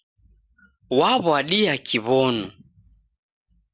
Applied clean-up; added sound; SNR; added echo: none; none; none; none.